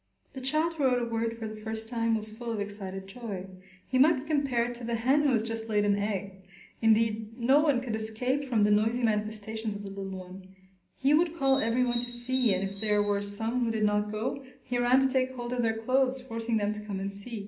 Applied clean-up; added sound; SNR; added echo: none; Bird; 12 dB; reverberation time 0.5 s.